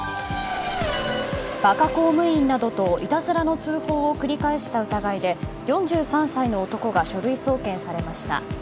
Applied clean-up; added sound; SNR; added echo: none; Race car, auto racing; 11 dB; none.